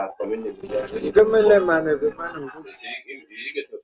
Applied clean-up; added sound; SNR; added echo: neural separator model SepFormer DNS4.